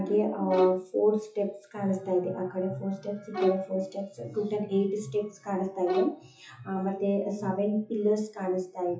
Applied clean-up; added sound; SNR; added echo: classical method WPE with log-MMSE.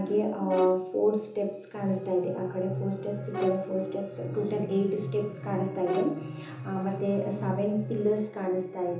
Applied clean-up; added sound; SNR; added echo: none; Bowed string instrument; 6 dB; reverberation time 0.6 s.